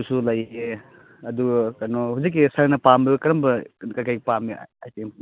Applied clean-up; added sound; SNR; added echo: none; none; none; none.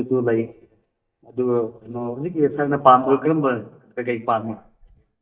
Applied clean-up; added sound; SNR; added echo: neural mask model DeepFilterNet 3.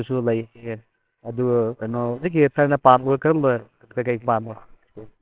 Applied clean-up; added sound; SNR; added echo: neural separator model SepFormer WHAMR!.